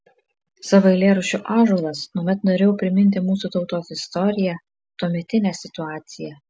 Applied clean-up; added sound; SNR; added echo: none; none; none; none.